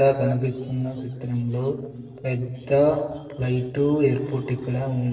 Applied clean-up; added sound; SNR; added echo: neural separator model SepFormer DNS4.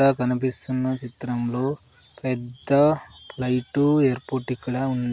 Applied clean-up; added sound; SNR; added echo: none; none; none; none.